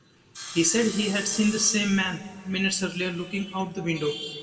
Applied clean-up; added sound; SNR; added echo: none; Sawing; 15 dB; reverberation time 1.3 s.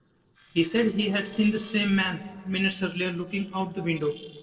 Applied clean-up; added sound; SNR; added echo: neural separator model SepFormer DNS4.